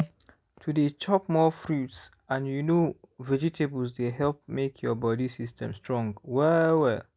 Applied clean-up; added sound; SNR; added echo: none; none; none; none.